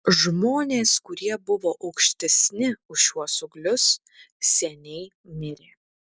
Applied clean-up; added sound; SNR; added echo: none; none; none; none.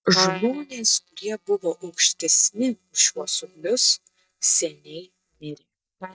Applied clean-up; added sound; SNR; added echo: neural mask model DeepFilterNet 3.